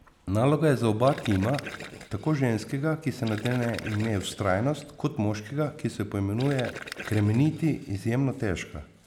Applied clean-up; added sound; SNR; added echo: none; Gurgling; 15 dB; none.